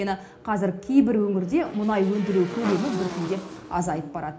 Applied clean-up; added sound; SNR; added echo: none; Motorcycle / Engine; 12 dB; reverberation time 0.4 s.